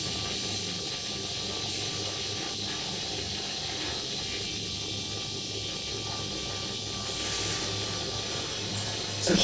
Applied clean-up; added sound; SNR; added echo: neural separator model SepFormer DNS4.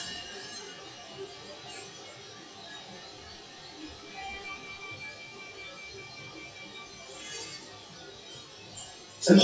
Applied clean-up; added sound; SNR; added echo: classical method WPE with log-MMSE.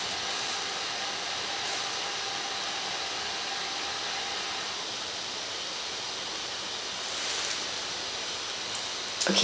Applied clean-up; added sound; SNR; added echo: none; none; none; none.